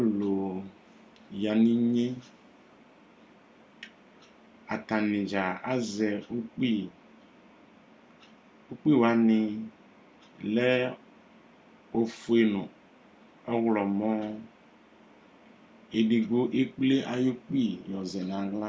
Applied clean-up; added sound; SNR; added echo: none; none; none; none.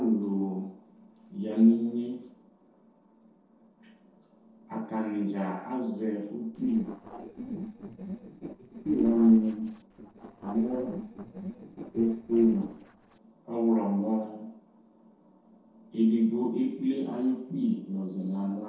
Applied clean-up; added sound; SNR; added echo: neural separator model SepFormer DNS4.